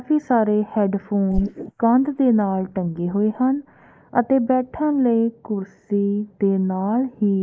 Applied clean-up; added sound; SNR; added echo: neural mask model Resemble Enhance denoiser.